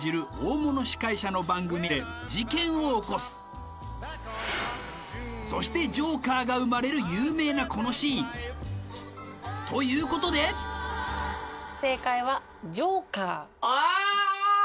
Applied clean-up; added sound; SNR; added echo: none; none; none; none.